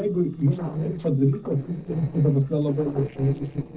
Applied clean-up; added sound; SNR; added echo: neural separator model SepFormer DNS4.